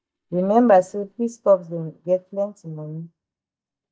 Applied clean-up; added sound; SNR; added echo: neural mask model DeepFilterNet 3.